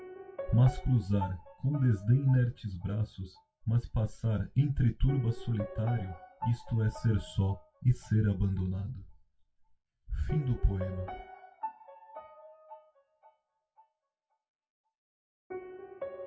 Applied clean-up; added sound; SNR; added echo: classical method WPE with log-MMSE.